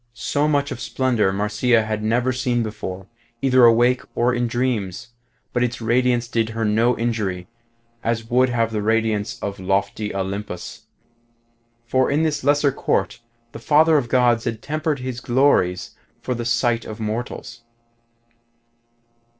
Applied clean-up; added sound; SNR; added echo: neural separator model SepFormer DNS4.